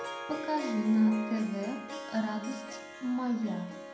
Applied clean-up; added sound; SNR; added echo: none; Harp; 9 dB; reverberation time 0.5 s.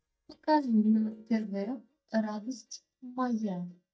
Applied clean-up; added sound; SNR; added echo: neural mask model DeepFilterNet 3.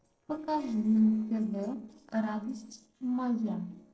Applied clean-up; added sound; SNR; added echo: neural separator model SepFormer DNS4.